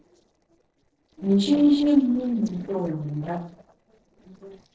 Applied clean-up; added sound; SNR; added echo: neural separator model SepFormer DNS4.